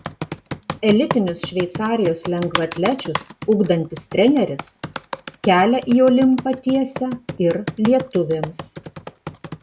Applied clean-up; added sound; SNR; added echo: none; Computer keyboard; 10 dB; none.